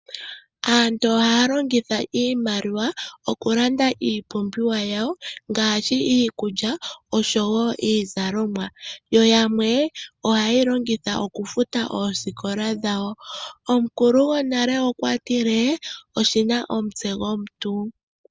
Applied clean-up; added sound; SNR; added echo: none; none; none; none.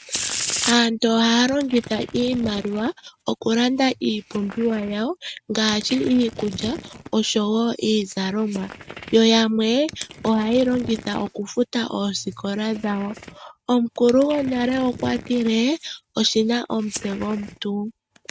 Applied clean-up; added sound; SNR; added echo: neural mask model RNNoise.